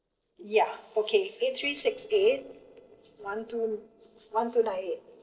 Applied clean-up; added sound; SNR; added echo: neural separator model SepFormer DNS4.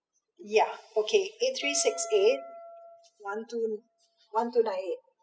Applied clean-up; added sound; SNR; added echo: classical method spectral subtraction.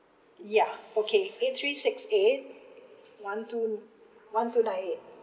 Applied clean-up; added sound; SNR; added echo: neural mask model Resemble Enhance denoiser.